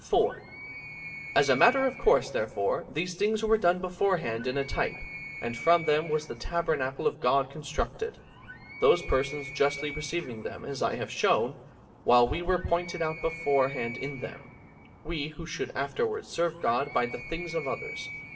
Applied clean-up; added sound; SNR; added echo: none; Animal; 15 dB; reverberation time 0.8 s.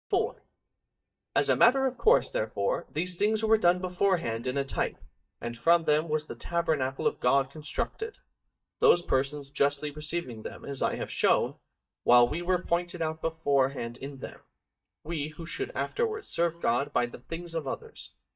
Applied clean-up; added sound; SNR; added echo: neural mask model DeepFilterNet 3.